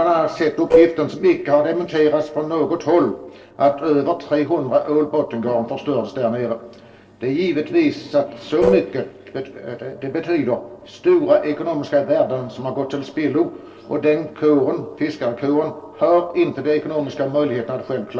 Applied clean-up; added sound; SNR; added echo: neural separator model SepFormer DNS4.